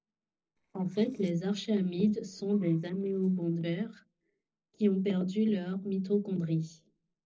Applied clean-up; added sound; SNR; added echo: neural separator model SepFormer DNS4.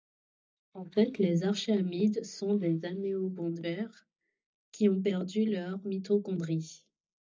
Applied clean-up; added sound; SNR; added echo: neural mask model DeepFilterNet 3.